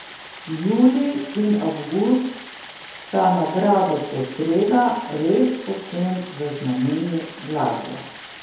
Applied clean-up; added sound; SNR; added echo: none; Stream; 16 dB; reverberation time 2.0 s.